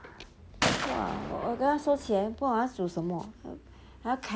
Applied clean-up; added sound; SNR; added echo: none; Gunshot, gunfire; 4 dB; none.